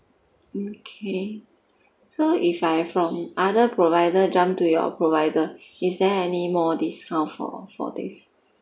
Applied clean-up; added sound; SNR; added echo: none; none; none; none.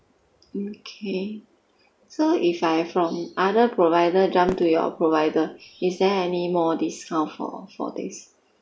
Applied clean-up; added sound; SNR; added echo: none; Fireworks; 18 dB; none.